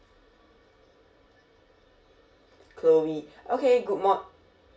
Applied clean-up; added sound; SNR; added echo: none; none; none; reverberation time 0.2 s.